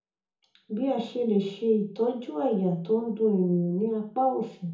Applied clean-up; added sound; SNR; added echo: none; none; none; reverberation time 0.6 s.